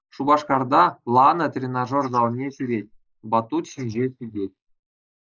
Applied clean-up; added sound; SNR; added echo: neural mask model Resemble Enhance denoiser.